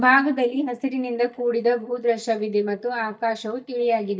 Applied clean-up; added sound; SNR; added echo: neural mask model DeepFilterNet 3.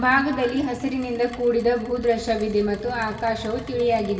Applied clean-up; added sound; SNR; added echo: none; Rain; 17 dB; reverberation time 2.3 s.